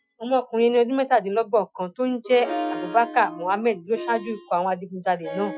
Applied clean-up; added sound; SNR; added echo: classical method Wiener filter.